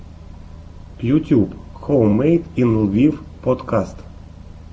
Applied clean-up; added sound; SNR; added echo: none; none; none; none.